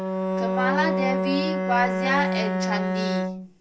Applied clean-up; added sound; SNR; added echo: none; Bowed string instrument; -3 dB; reverberation time 0.1 s.